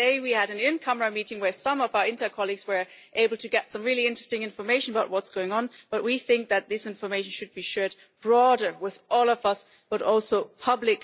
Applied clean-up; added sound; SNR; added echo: none; none; none; none.